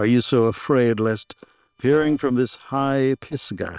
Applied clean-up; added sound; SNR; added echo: neural separator model SepFormer WHAM!.